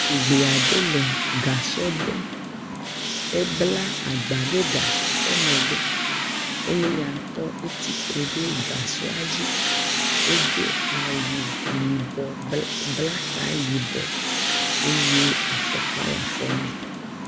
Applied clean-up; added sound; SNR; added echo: none; Tools; -3 dB; none.